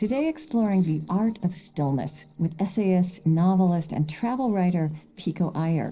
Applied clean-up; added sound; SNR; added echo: neural separator model SepFormer DNS4.